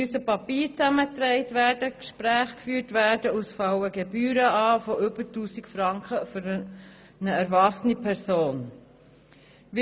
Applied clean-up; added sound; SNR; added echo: none; none; none; none.